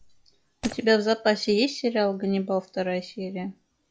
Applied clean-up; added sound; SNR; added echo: classical method log-MMSE.